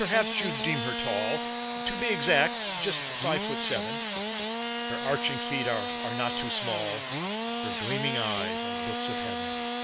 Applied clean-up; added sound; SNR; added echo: none; Engine starting / Sawing; 0 dB; none.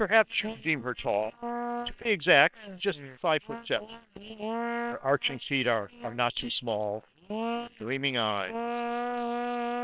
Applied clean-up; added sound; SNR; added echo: neural separator model SepFormer WHAM!.